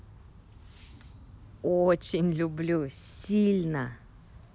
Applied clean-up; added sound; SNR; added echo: none; none; none; none.